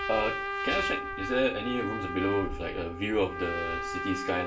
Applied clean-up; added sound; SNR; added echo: none; Trumpet; 4 dB; reverberation time 0.3 s.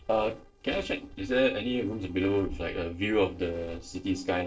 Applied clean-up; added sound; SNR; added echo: neural separator model SepFormer DNS4.